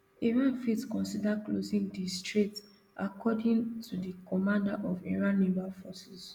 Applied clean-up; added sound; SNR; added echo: none; none; none; none.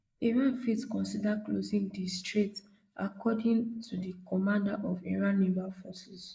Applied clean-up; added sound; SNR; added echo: neural mask model Resemble Enhance denoiser.